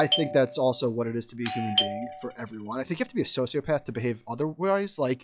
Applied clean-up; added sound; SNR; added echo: classical method log-MMSE.